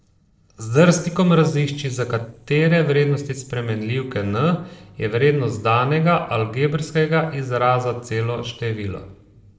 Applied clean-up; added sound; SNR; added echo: neural separator model SepFormer DNS4.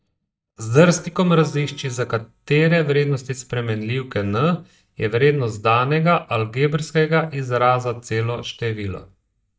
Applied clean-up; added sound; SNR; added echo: neural mask model DeepFilterNet 3.